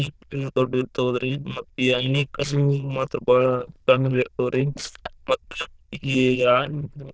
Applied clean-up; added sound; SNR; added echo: neural diffusion model UNIVERSE++.